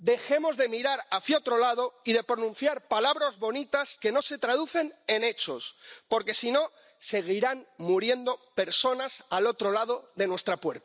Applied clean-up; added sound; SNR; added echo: none; none; none; none.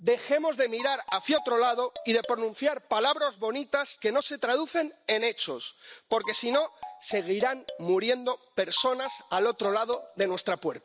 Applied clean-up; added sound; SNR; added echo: none; Marimba, xylophone; 15 dB; none.